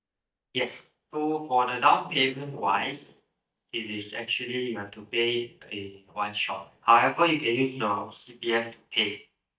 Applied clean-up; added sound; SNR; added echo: neural mask model DeepFilterNet 3.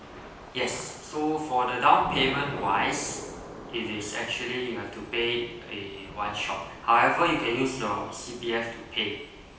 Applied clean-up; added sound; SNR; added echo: none; Thunder / Rain; 14 dB; reverberation time 0.9 s.